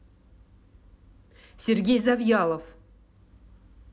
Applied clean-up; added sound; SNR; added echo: none; none; none; none.